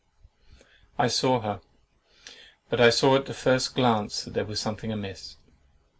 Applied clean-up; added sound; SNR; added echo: none; none; none; none.